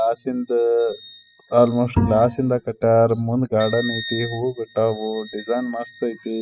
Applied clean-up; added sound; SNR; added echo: classical method spectral subtraction.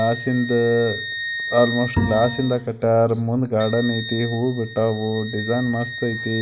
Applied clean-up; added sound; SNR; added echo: none; Bowed string instrument + Wind instrument, woodwind instrument; 8 dB; none.